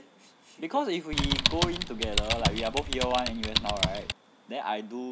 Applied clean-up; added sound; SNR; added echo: none; Typing; -3 dB; none.